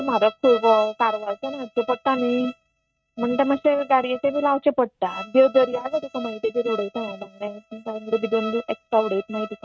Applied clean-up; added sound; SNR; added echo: neural mask model RNNoise.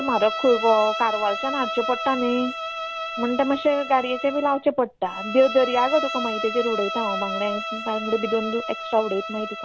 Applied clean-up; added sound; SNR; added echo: none; Bowed string instrument; 7 dB; none.